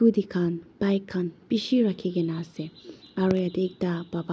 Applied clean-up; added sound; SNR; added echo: none; none; none; none.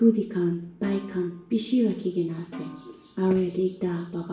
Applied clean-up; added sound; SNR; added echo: none; Snare drum; 19 dB; reverberation time 0.5 s.